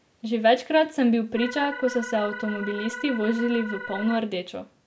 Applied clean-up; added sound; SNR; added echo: none; Organ; 10 dB; none.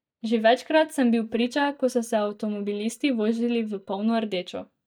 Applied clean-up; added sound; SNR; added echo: neural mask model DeepFilterNet 3.